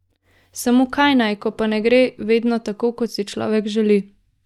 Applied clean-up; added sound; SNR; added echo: neural mask model DeepFilterNet 3.